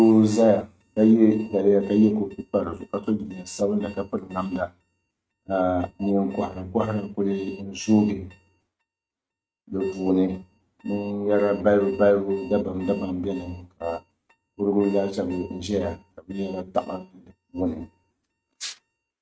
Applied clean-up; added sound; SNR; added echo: neural mask model RNNoise.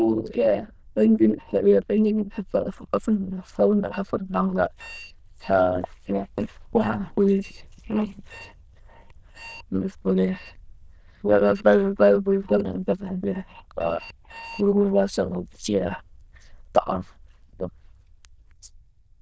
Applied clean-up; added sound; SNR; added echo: neural diffusion model UNIVERSE++.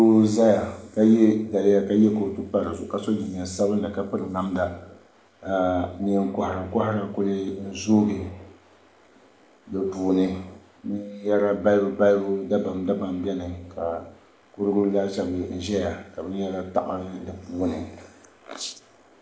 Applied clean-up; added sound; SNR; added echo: neural mask model Resemble Enhance denoiser.